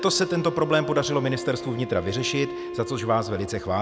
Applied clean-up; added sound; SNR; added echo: none; Wind instrument, woodwind instrument; 9 dB; none.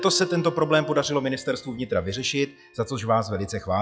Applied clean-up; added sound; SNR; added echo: classical method log-MMSE.